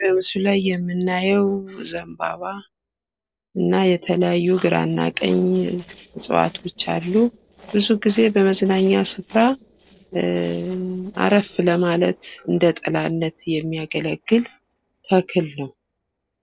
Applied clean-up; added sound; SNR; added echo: neural separator model SepFormer DNS4.